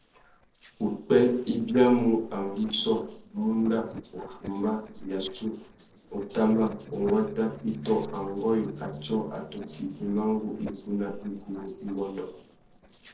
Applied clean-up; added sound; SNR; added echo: neural separator model SepFormer DNS4.